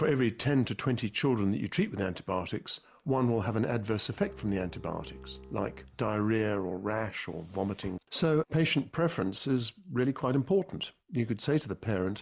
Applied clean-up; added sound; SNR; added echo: none; Bowed string instrument; 18 dB; none.